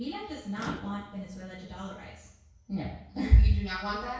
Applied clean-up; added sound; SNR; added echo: none; Microwave oven; 19 dB; reverberation time 0.6 s.